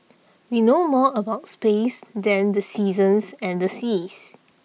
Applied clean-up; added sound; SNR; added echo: none; none; none; none.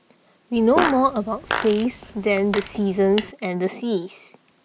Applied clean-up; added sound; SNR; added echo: none; Fart; 7 dB; none.